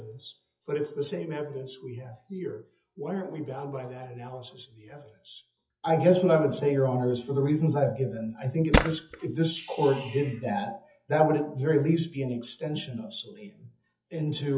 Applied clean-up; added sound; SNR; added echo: classical method WPE with log-MMSE.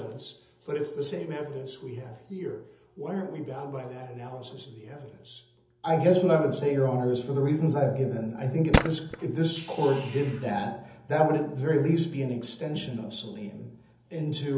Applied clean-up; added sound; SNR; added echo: none; Tools; 2 dB; reverberation time 0.7 s.